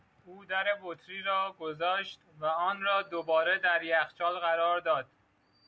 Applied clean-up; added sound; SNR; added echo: none; none; none; none.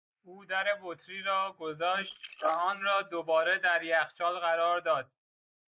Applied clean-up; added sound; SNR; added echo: neural mask model Resemble Enhance denoiser.